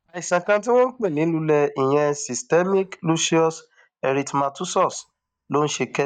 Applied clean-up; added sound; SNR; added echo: neural mask model DeepFilterNet 3.